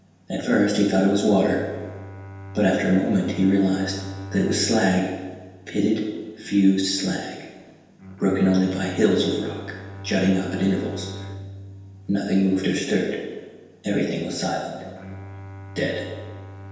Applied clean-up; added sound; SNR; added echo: none; Bowed string instrument; 15 dB; reverberation time 1.2 s.